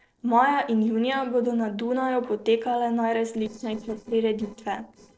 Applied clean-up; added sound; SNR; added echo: neural separator model SepFormer DNS4.